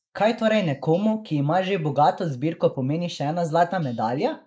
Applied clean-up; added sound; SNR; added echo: neural mask model Resemble Enhance denoiser.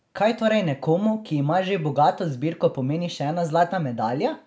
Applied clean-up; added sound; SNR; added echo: none; none; none; none.